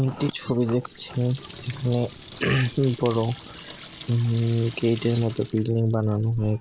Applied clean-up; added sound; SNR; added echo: none; Sink (filling or washing) / Water tap, faucet; 19 dB; none.